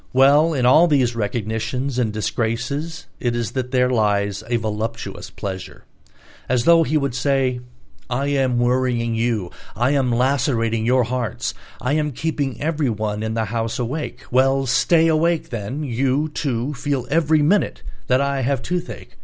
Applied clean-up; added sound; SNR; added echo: none; none; none; none.